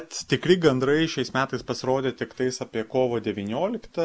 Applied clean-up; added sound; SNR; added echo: none; none; none; none.